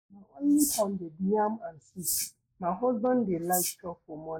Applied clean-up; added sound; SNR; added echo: neural mask model Resemble Enhance denoiser.